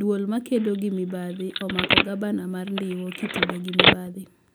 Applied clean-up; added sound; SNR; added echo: none; Telephone; -2 dB; none.